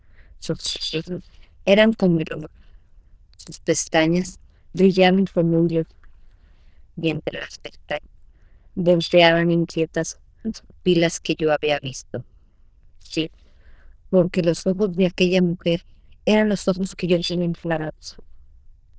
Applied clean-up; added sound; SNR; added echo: neural diffusion model UNIVERSE++.